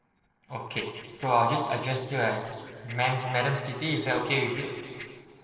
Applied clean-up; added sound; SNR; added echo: neural separator model SepFormer DNS4.